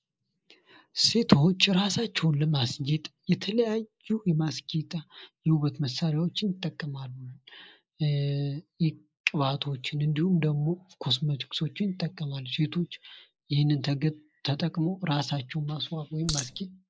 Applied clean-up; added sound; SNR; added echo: neural mask model Resemble Enhance denoiser.